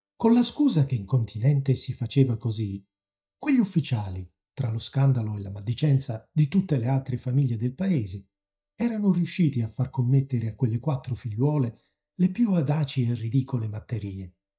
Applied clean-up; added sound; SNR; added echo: neural mask model DeepFilterNet 3.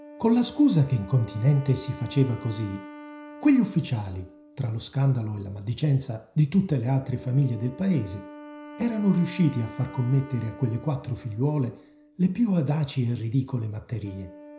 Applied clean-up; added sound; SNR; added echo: none; Wind instrument, woodwind instrument; 19 dB; reverberation time 0.5 s.